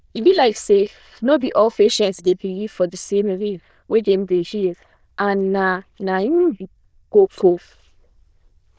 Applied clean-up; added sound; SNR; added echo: neural diffusion model UNIVERSE++.